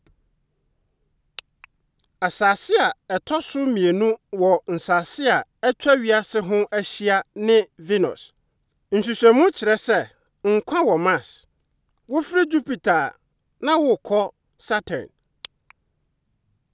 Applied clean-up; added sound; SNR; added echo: none; none; none; none.